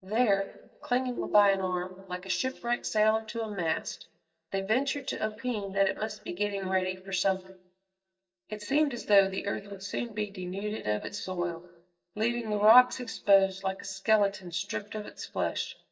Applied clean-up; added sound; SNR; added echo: neural mask model DeepFilterNet 3.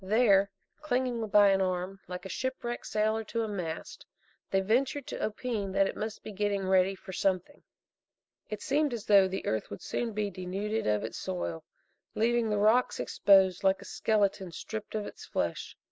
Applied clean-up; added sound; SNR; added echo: none; none; none; none.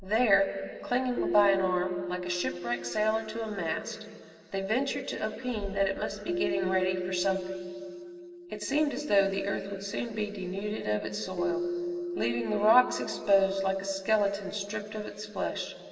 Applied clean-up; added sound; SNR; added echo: none; Keyboard (musical); 8 dB; reverberation time 2.7 s.